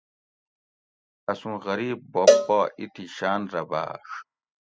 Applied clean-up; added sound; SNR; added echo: classical method spectral subtraction.